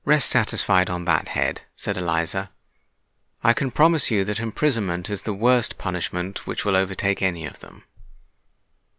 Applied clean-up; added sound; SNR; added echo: none; none; none; none.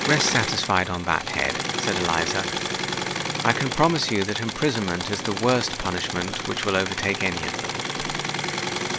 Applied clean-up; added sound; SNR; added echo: none; Engine / Mechanisms; 2 dB; none.